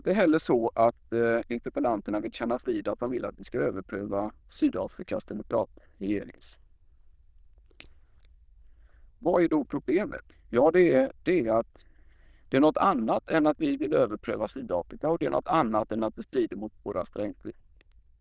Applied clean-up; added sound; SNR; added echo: neural diffusion model UNIVERSE++.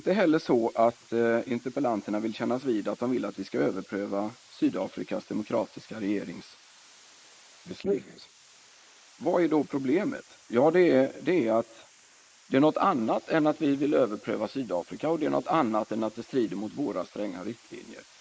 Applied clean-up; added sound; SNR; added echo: neural mask model Resemble Enhance denoiser.